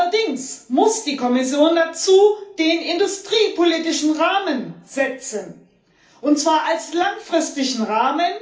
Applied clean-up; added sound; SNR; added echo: none; none; none; reverberation time 0.4 s.